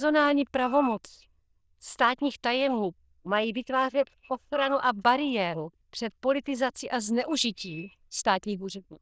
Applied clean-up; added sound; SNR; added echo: neural diffusion model UNIVERSE++.